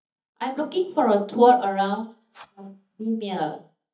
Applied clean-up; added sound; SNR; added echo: neural mask model DeepFilterNet 3.